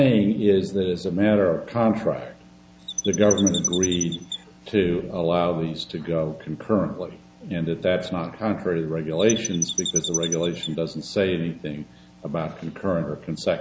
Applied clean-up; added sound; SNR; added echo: none; Chirp, tweet; 5 dB; none.